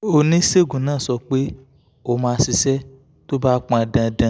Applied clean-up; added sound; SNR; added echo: none; none; none; none.